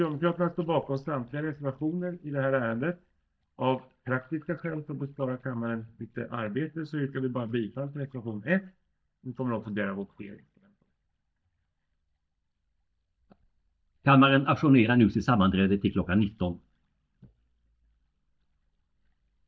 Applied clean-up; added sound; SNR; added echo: neural mask model DeepFilterNet 3.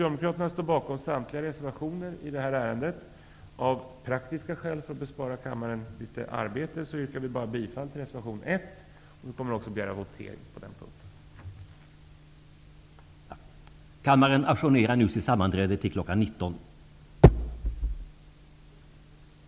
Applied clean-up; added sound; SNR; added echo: none; none; none; none.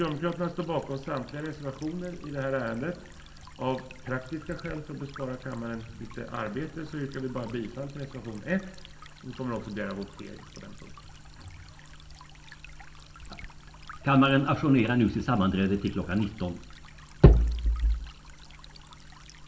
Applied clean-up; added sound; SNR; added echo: none; Stream; 19 dB; reverberation time 0.3 s.